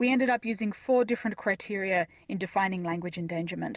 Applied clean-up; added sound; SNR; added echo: none; none; none; none.